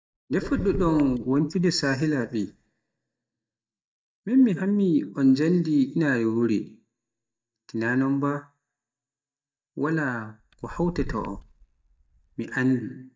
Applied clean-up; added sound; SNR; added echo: neural mask model DeepFilterNet 3.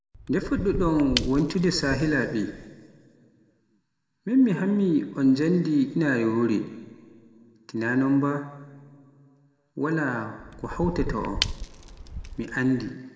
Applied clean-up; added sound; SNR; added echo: none; Shatter / Crushing; 8 dB; reverberation time 1.6 s.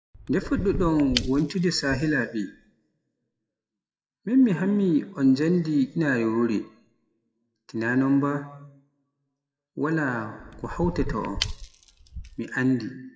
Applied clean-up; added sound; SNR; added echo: classical method WPE with log-MMSE.